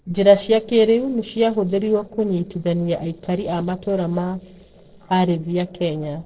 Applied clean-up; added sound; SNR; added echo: neural separator model SepFormer DNS4.